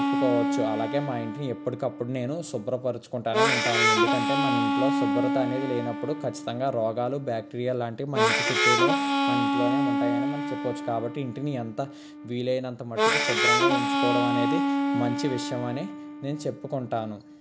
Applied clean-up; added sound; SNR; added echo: none; Harmonica; -3 dB; none.